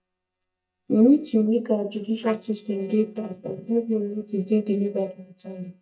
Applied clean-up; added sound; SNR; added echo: neural mask model DeepFilterNet 3.